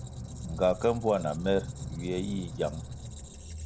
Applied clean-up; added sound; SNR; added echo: none; Squeak; 8 dB; none.